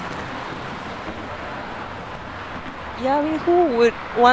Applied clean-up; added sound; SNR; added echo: none; Traffic noise, roadway noise; 9 dB; none.